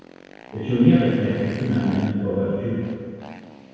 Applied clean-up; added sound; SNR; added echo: none; Motorcycle; 20 dB; reverberation time 2.0 s.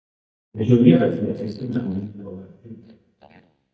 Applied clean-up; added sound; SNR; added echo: neural mask model DeepFilterNet 3.